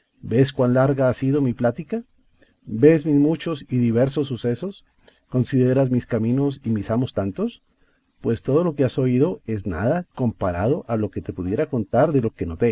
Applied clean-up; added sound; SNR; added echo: none; none; none; none.